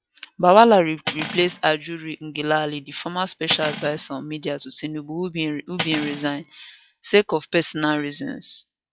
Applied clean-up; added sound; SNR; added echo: classical method log-MMSE.